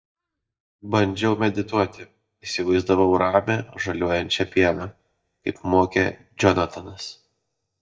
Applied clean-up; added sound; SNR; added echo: neural mask model DeepFilterNet 3.